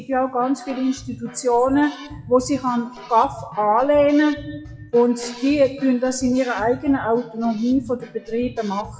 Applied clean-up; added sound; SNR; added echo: classical method WPE with log-MMSE.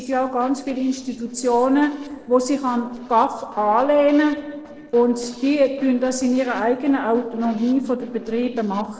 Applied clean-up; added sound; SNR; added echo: neural separator model SepFormer DNS4.